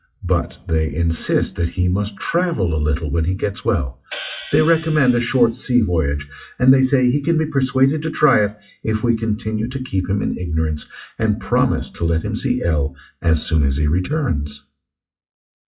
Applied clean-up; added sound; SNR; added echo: classical method WPE with log-MMSE.